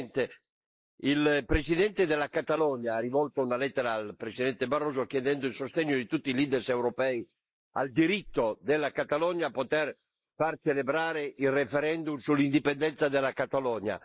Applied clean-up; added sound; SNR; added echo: neural mask model Resemble Enhance denoiser.